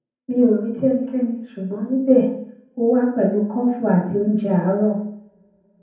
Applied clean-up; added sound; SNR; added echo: none; none; none; reverberation time 0.7 s.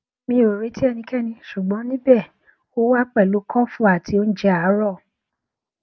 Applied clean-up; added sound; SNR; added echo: none; none; none; none.